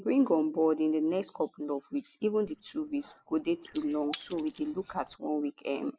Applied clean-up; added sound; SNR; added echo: neural mask model Resemble Enhance denoiser.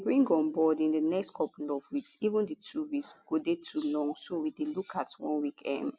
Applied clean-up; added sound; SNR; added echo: none; none; none; none.